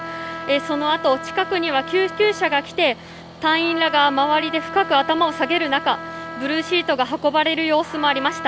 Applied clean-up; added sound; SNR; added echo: none; Trumpet; 12 dB; none.